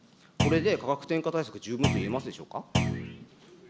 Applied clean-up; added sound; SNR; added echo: none; Thump, thud; -2 dB; none.